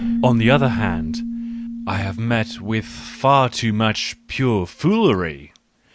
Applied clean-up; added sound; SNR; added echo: none; Keyboard (musical); 7 dB; none.